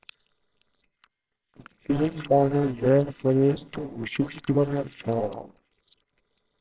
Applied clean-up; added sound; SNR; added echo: neural separator model SepFormer WHAMR!.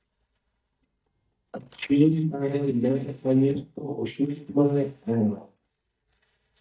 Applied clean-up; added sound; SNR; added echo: neural mask model DeepFilterNet 3.